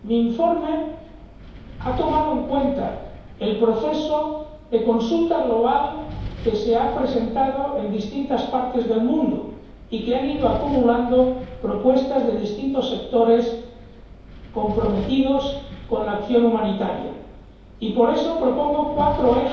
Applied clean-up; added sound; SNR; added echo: none; Wind; 15 dB; reverberation time 1.0 s.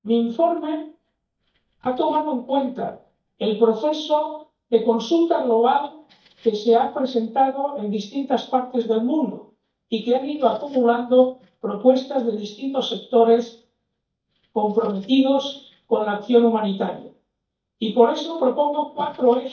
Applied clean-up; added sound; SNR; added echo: neural mask model DeepFilterNet 3.